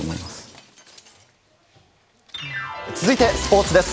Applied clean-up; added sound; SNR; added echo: none; Shatter; 15 dB; none.